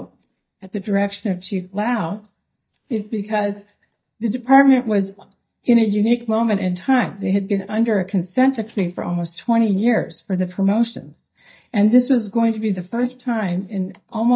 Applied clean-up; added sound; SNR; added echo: neural mask model DeepFilterNet 3.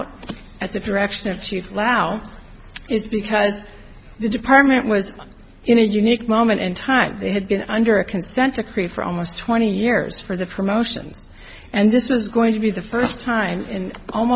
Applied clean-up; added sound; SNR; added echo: none; none; none; none.